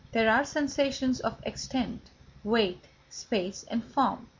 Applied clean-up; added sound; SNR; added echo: none; none; none; none.